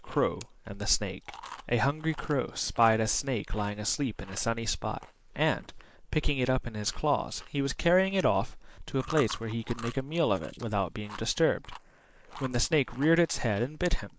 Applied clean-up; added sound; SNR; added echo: neural mask model Resemble Enhance denoiser.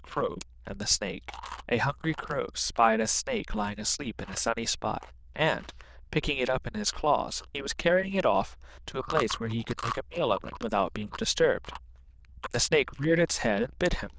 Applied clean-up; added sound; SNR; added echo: neural diffusion model UNIVERSE++.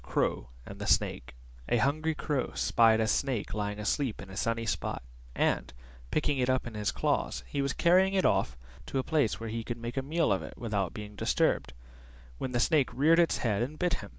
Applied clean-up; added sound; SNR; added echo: none; none; none; none.